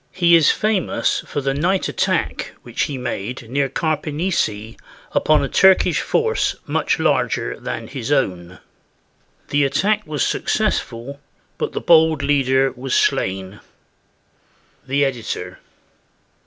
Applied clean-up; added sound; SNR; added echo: none; none; none; none.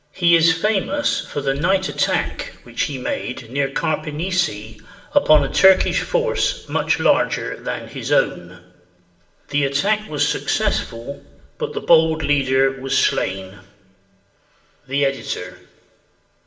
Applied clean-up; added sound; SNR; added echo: none; none; none; reverberation time 0.8 s.